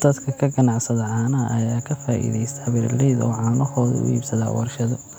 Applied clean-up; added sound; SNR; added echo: none; Bowed string instrument; 18 dB; none.